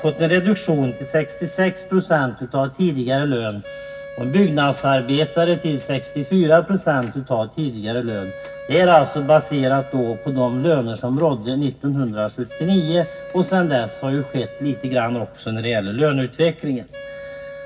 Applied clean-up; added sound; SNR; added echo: none; Wind instrument, woodwind instrument; 17 dB; reverberation time 0.4 s.